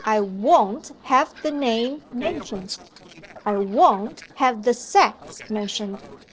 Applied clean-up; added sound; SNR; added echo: neural separator model SepFormer DNS4.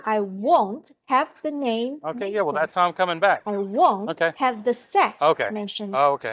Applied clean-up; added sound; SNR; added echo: neural mask model DeepFilterNet 3.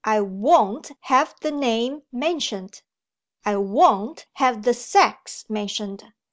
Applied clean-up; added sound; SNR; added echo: none; none; none; none.